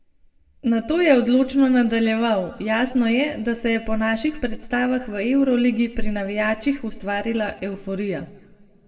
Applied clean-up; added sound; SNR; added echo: none; none; none; reverberation time 1.3 s.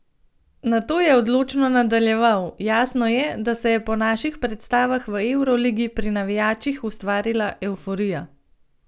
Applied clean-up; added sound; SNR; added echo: none; none; none; none.